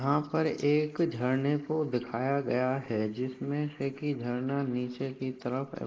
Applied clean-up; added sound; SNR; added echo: neural mask model Resemble Enhance denoiser.